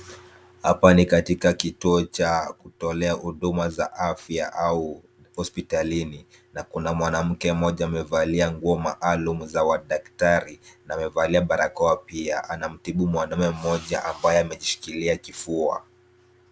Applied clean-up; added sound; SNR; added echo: none; none; none; none.